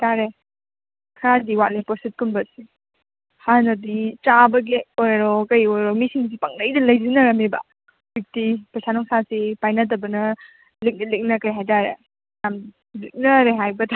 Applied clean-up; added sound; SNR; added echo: none; none; none; none.